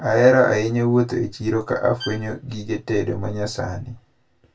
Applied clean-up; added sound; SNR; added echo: none; Bowed string instrument; 18 dB; reverberation time 0.2 s.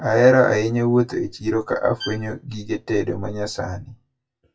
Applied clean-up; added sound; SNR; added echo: classical method WPE with log-MMSE.